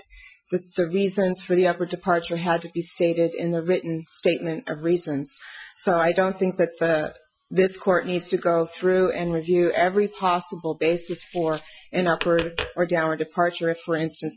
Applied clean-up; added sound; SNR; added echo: classical method Wiener filter.